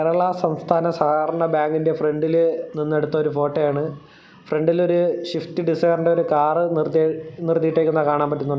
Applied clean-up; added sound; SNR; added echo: none; none; none; none.